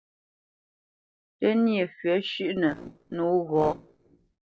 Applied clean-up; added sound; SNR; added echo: neural separator model SepFormer DNS4.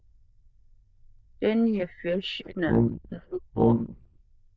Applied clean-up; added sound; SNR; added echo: neural diffusion model UNIVERSE++.